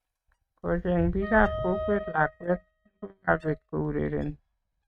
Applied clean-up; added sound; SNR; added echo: neural mask model RNNoise.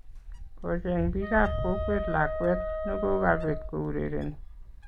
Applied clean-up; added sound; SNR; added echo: none; Wind + Wind instrument, woodwind instrument; 3 dB; none.